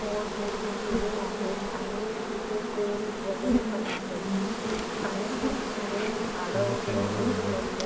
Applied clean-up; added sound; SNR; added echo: none; Insect; -5 dB; reverberation time 2.5 s.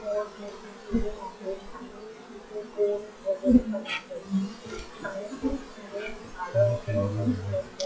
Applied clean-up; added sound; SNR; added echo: classical method WPE with log-MMSE.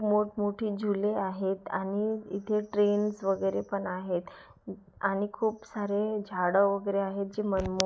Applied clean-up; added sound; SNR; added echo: none; none; none; none.